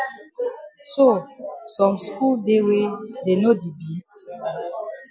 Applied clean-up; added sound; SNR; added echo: none; none; none; none.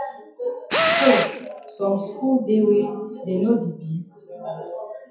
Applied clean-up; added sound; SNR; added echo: none; Tools; -1 dB; reverberation time 0.5 s.